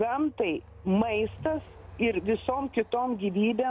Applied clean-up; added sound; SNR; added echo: none; Train; 19 dB; none.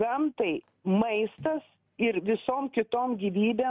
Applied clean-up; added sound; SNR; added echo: none; none; none; none.